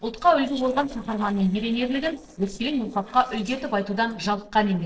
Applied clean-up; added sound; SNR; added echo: neural separator model SepFormer DNS4.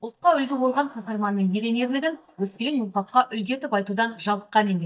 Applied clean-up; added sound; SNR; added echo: neural mask model DeepFilterNet 3.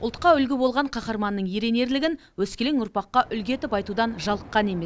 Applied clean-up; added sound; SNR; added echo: none; none; none; none.